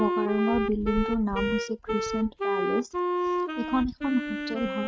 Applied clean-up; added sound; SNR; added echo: neural mask model RNNoise.